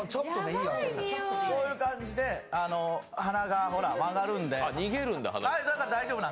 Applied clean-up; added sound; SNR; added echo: none; none; none; none.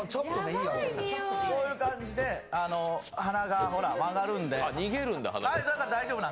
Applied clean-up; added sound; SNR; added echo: none; Writing; 17 dB; none.